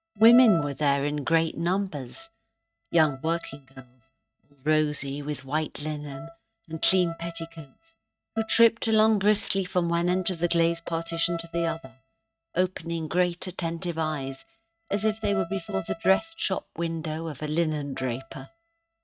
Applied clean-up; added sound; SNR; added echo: neural mask model RNNoise.